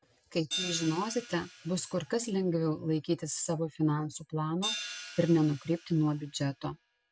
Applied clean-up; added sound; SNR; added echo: none; Hi-hat; 13 dB; none.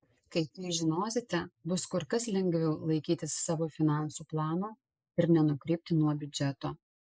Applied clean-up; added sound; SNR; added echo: neural mask model Resemble Enhance denoiser.